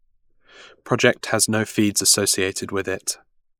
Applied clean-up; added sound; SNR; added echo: neural mask model Resemble Enhance denoiser.